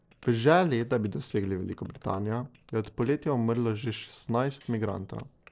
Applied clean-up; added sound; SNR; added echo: neural separator model SepFormer DNS4.